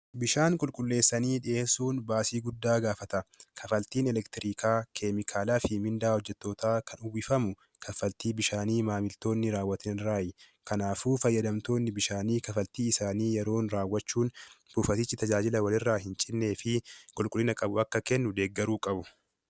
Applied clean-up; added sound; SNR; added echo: none; none; none; none.